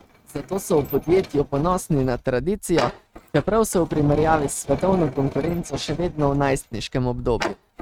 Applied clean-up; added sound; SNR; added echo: neural mask model RNNoise.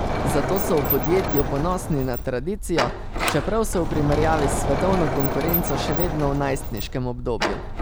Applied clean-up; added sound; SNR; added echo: none; Sliding door; 1 dB; none.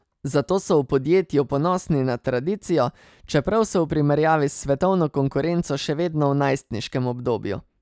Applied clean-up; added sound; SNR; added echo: none; none; none; none.